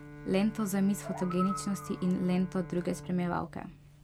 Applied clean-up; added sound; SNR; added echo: none; Bowed string instrument + Animal; 12 dB; none.